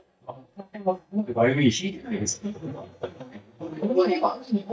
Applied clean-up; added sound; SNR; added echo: neural mask model DeepFilterNet 3.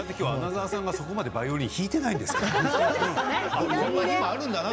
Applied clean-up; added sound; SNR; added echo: none; none; none; none.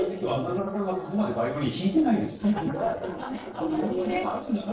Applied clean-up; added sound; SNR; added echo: neural separator model SepFormer DNS4.